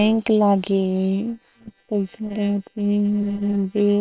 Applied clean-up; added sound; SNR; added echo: neural separator model SepFormer WHAM!.